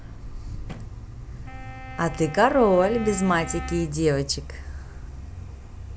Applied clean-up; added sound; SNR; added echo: none; Wind instrument, woodwind instrument; 15 dB; none.